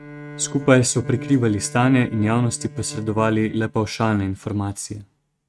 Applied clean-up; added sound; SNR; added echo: neural mask model RNNoise.